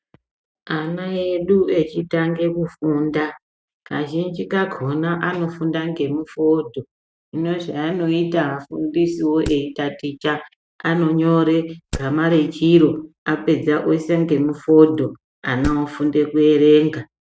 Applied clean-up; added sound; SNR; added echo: neural mask model RNNoise.